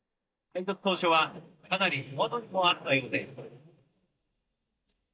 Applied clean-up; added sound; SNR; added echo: neural mask model DeepFilterNet 3.